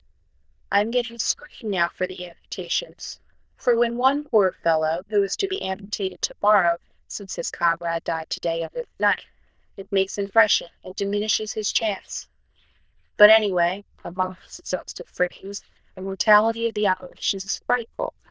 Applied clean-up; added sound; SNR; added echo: neural diffusion model UNIVERSE++.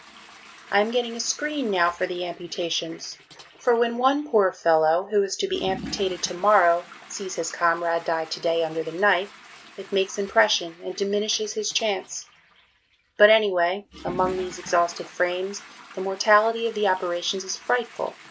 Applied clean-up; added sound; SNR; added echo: none; Toilet flush / Water; 20 dB; none.